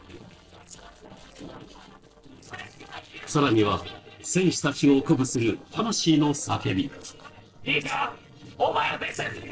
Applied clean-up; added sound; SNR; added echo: neural separator model SepFormer DNS4.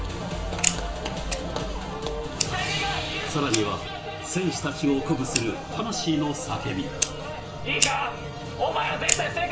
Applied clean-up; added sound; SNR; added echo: none; Fire; 5 dB; reverberation time 0.6 s.